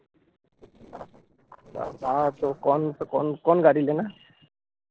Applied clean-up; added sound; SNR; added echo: neural separator model SepFormer DNS4.